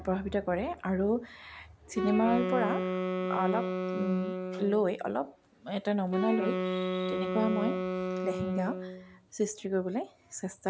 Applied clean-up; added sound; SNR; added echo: none; Wind instrument, woodwind instrument; 1 dB; none.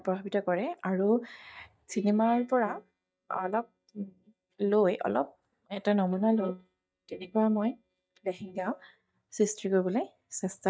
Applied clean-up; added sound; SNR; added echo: neural mask model DeepFilterNet 3.